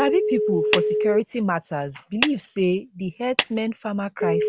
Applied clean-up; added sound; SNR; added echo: none; Clapping + Telephone; 0 dB; none.